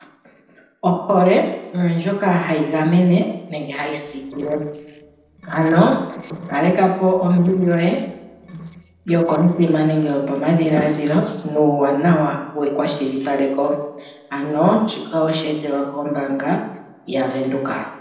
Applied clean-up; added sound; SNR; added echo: neural separator model SepFormer DNS4.